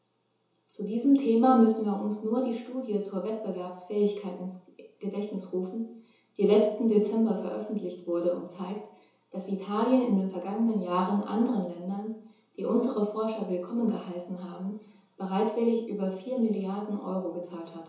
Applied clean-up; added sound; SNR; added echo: none; none; none; reverberation time 0.7 s.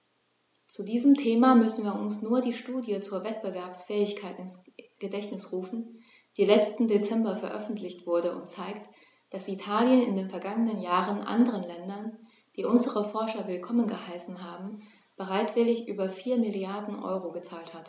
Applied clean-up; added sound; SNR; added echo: none; none; none; none.